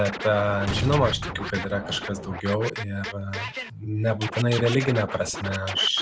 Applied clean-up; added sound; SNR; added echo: none; Slam + Scratching (performance technique); 8 dB; none.